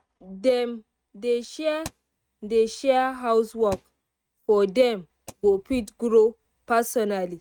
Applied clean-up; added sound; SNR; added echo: neural mask model RNNoise.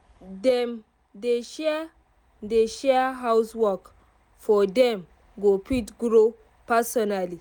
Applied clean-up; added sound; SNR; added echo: none; none; none; none.